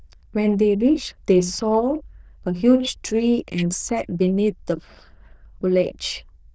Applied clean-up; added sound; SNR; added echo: neural diffusion model UNIVERSE++.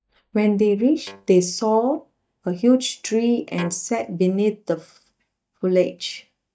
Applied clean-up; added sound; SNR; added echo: neural mask model DeepFilterNet 3.